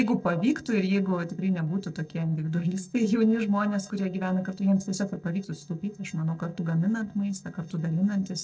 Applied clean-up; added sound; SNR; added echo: neural separator model SepFormer DNS4.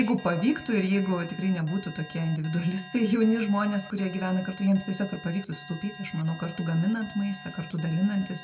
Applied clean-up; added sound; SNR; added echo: none; Alarm; 17 dB; reverberation time 0.5 s.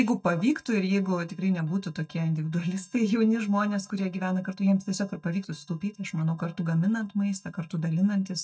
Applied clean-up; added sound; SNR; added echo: neural mask model DeepFilterNet 3.